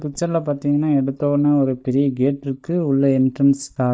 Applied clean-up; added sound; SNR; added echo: neural mask model DeepFilterNet 3.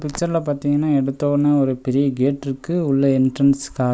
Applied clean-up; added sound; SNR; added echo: none; none; none; none.